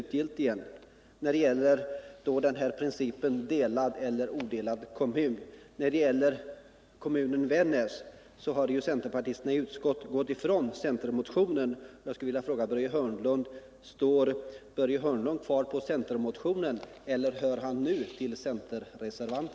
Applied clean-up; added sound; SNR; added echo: none; none; none; none.